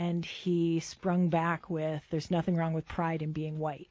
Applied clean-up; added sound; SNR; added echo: none; none; none; none.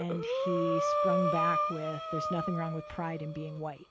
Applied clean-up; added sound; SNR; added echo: none; Breathing; -2 dB; none.